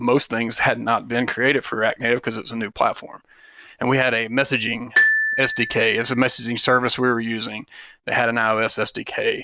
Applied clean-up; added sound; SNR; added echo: none; Glockenspiel; 3 dB; none.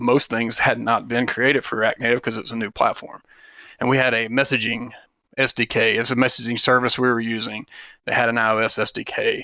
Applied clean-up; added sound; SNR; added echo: none; none; none; none.